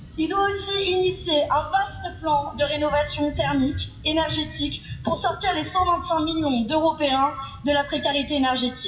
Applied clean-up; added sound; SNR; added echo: classical method WPE with log-MMSE.